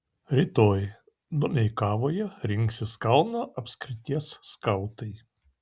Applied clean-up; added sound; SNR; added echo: none; none; none; none.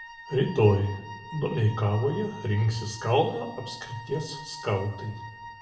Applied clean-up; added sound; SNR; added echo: none; Wind instrument, woodwind instrument; 16 dB; reverberation time 0.6 s.